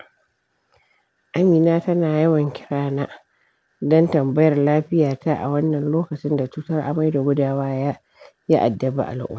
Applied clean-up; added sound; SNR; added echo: none; none; none; none.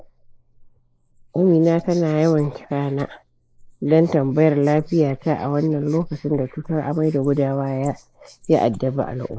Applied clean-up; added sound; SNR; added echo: neural mask model Resemble Enhance denoiser.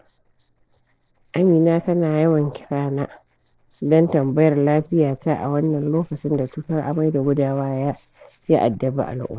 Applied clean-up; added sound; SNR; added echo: neural separator model SepFormer DNS4.